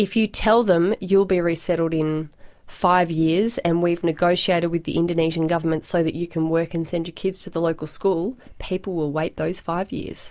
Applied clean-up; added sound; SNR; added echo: none; none; none; none.